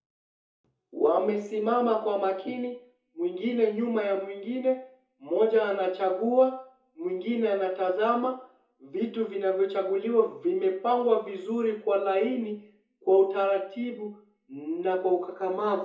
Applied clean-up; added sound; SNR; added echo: none; none; none; reverberation time 0.6 s.